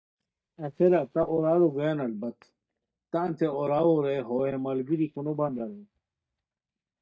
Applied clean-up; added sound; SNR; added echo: neural mask model DeepFilterNet 3.